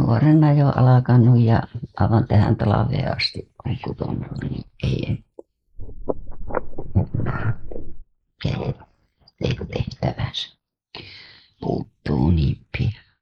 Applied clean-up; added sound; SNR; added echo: neural mask model Resemble Enhance denoiser.